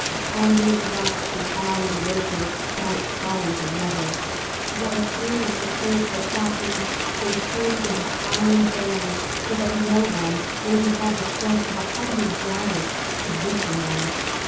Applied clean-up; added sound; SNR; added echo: none; Rain; 1 dB; reverberation time 0.6 s.